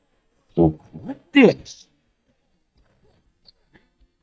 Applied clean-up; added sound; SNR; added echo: neural mask model DeepFilterNet 3.